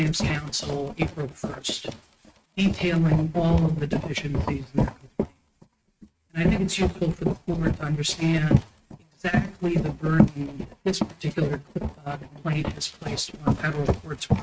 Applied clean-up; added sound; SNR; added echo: neural mask model RNNoise.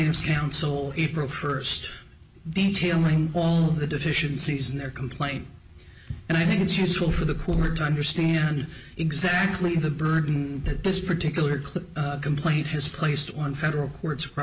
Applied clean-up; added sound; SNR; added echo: none; none; none; none.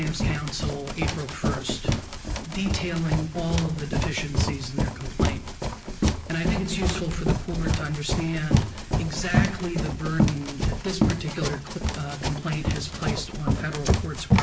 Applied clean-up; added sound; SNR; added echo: none; Run; -3 dB; none.